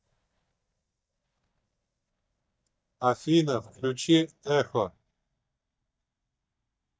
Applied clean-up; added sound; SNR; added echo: neural mask model DeepFilterNet 3.